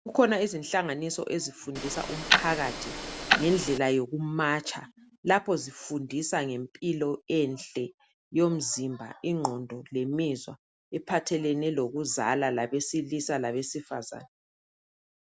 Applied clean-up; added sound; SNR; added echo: none; Tick-tock; -1 dB; none.